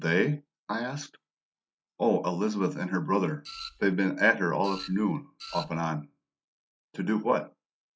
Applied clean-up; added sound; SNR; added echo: classical method log-MMSE.